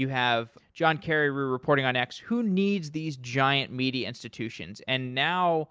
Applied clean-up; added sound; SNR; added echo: none; none; none; none.